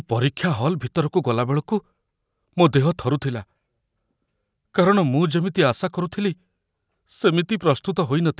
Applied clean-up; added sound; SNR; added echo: none; none; none; none.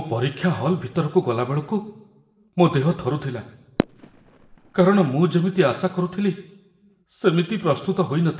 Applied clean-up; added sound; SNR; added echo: none; Fireworks; 9 dB; reverberation time 0.8 s.